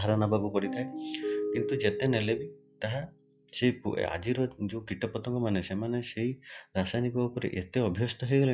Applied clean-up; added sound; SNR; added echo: classical method log-MMSE.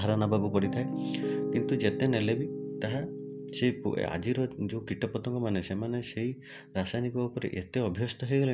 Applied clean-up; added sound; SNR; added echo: none; Piano; 7 dB; none.